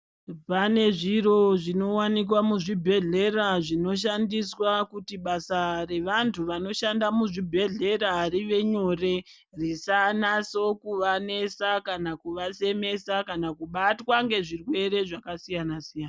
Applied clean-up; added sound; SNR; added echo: none; none; none; none.